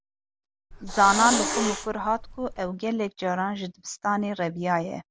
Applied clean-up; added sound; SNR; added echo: none; Hiss; 3 dB; none.